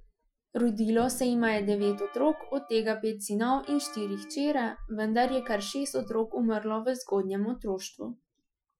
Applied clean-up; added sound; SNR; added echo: classical method Wiener filter.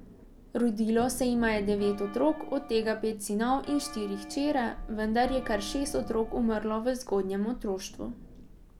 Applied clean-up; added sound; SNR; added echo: none; Bell + Thunder; 13 dB; none.